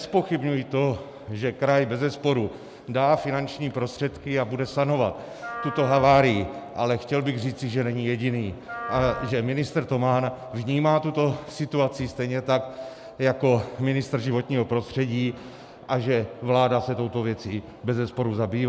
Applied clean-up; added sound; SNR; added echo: none; Wind instrument, woodwind instrument; 13 dB; none.